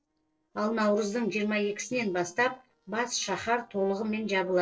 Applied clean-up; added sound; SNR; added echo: neural separator model SepFormer DNS4.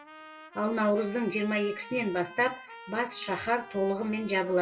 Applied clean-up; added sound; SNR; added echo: none; Trumpet; 18 dB; reverberation time 0.2 s.